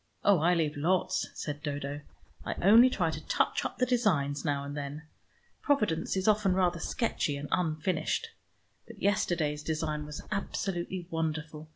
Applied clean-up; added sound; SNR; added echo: none; Dog; 15 dB; none.